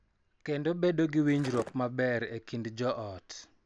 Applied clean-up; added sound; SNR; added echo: none; Skateboard; 10 dB; none.